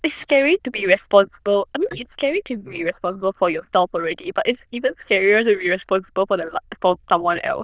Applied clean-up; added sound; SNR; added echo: neural diffusion model UNIVERSE++.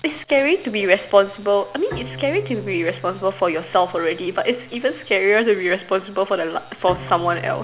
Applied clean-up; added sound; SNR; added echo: none; Bowed string instrument; 17 dB; none.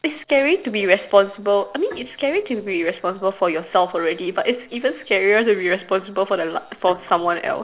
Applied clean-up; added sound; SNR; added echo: neural separator model SepFormer DNS4.